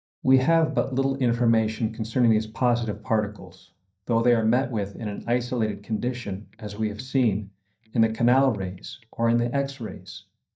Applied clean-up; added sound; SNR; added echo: neural mask model DeepFilterNet 3.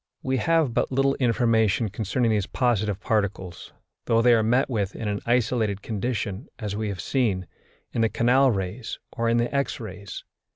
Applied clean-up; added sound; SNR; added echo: none; none; none; none.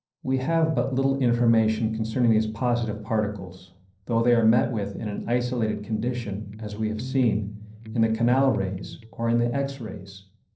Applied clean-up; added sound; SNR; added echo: neural separator model SepFormer DNS4.